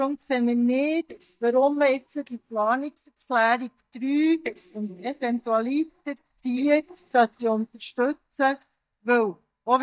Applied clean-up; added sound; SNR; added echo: neural mask model DeepFilterNet 3.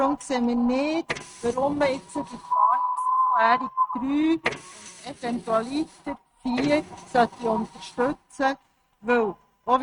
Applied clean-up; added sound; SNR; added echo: neural mask model RNNoise.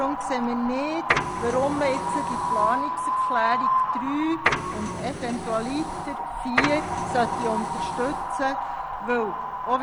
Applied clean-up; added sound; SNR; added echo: none; Printer + Wind; -1 dB; none.